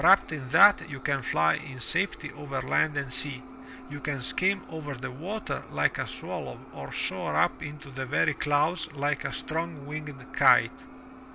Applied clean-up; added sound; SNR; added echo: none; Keyboard (musical) + Fire; 17 dB; none.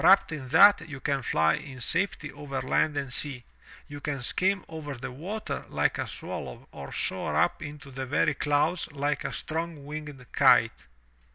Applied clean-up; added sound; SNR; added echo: none; none; none; none.